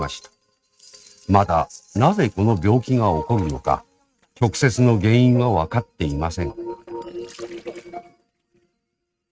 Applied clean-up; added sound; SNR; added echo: neural mask model RNNoise.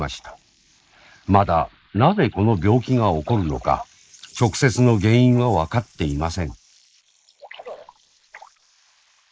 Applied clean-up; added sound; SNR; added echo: neural mask model Resemble Enhance denoiser.